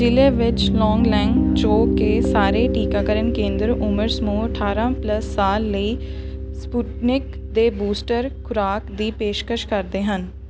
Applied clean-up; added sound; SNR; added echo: none; Piano; 1 dB; none.